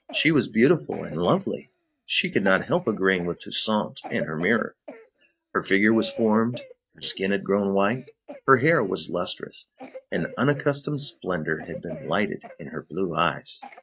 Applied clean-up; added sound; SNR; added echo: neural mask model RNNoise.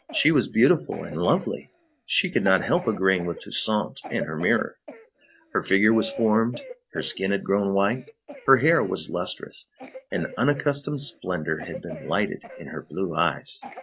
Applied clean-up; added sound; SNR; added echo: none; Cough; 17 dB; none.